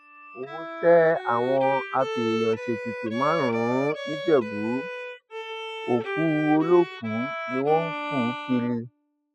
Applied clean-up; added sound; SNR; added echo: classical method spectral subtraction.